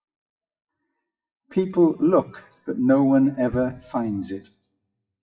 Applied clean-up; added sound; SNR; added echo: classical method WPE with log-MMSE.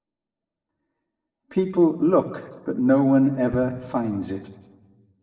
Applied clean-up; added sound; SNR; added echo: neural separator model SepFormer DNS4.